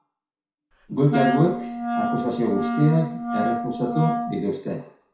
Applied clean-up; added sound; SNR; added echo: none; Wind instrument, woodwind instrument; 2 dB; reverberation time 0.6 s.